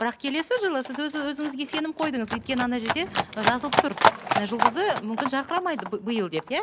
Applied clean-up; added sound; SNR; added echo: none; Livestock, farm animals, working animals; 1 dB; none.